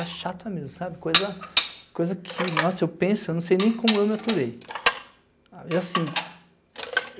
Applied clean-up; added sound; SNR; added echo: none; Dishes, pots, and pans; 3 dB; none.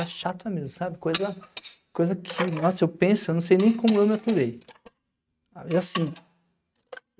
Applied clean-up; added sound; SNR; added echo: neural mask model RNNoise.